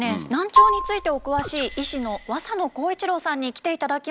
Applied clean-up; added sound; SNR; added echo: none; Marimba, xylophone; -3 dB; none.